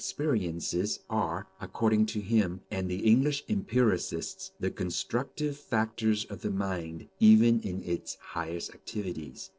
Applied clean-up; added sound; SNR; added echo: neural separator model SepFormer DNS4.